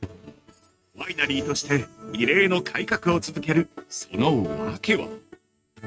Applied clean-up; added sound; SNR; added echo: neural mask model RNNoise.